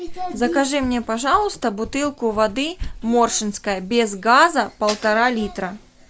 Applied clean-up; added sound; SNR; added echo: none; none; none; none.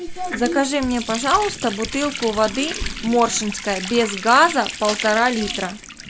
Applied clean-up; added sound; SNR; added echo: none; Water tap, faucet; 10 dB; none.